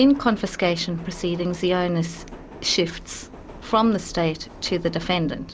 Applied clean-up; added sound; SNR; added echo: none; Subway, metro, underground; 17 dB; none.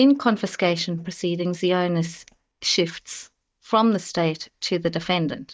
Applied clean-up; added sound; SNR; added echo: neural mask model DeepFilterNet 3.